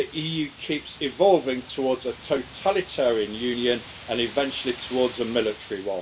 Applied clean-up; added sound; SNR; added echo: none; Wind; 14 dB; reverberation time 0.2 s.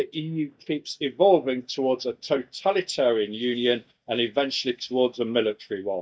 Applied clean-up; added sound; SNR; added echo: neural mask model DeepFilterNet 3.